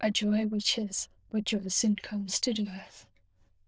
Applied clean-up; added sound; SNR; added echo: neural diffusion model UNIVERSE++.